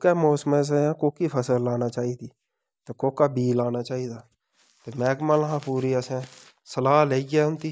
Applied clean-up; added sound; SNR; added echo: none; none; none; none.